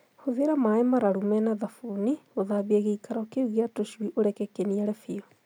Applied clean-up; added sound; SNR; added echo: none; none; none; none.